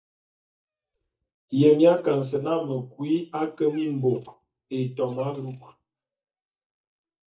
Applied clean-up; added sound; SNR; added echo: neural mask model DeepFilterNet 3.